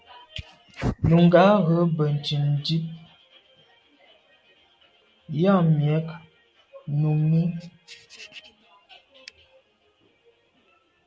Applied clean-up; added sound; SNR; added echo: none; none; none; none.